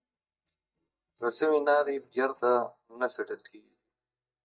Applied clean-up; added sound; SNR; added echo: neural mask model DeepFilterNet 3.